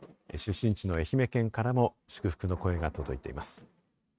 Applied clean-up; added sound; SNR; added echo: neural mask model RNNoise.